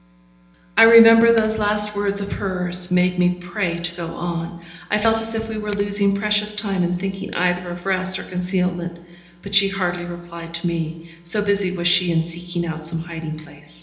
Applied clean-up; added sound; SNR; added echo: none; Finger snapping; 16 dB; reverberation time 1.0 s.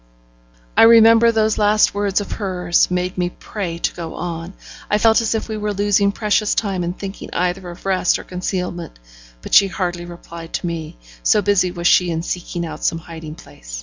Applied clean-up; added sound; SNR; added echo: none; none; none; none.